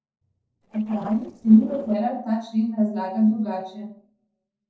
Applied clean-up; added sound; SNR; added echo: neural separator model SepFormer DNS4.